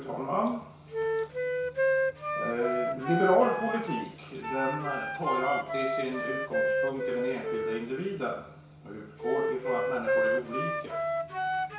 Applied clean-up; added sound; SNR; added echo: none; Wind instrument, woodwind instrument; -1 dB; reverberation time 0.6 s.